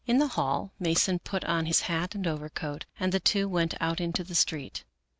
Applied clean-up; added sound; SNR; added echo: none; none; none; none.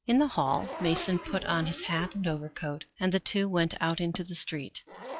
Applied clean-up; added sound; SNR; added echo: classical method log-MMSE.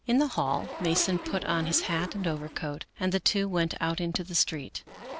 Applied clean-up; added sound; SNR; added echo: none; Zipper (clothing); 14 dB; none.